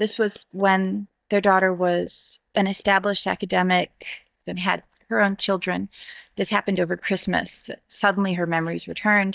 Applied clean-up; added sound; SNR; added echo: neural mask model DeepFilterNet 3.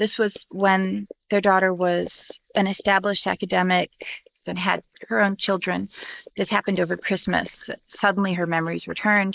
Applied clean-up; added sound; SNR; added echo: neural mask model Resemble Enhance denoiser.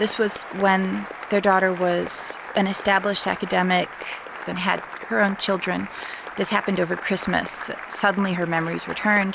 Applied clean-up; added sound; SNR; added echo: none; Applause; 12 dB; none.